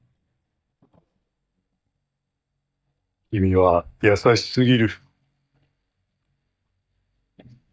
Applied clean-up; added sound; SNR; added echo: neural mask model DeepFilterNet 3.